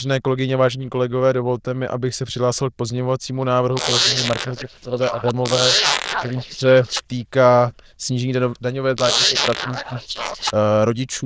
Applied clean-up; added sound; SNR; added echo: neural diffusion model UNIVERSE++.